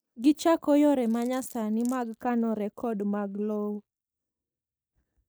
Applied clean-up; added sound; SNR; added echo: neural mask model DeepFilterNet 3.